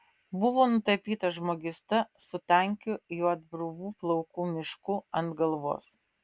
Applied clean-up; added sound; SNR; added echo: none; none; none; none.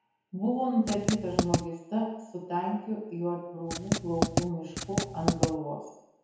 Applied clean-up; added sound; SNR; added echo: none; Writing; -2 dB; reverberation time 1.0 s.